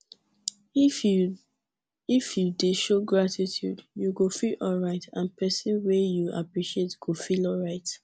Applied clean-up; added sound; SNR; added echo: none; none; none; none.